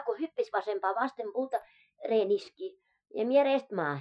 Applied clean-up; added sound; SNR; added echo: classical method Wiener filter.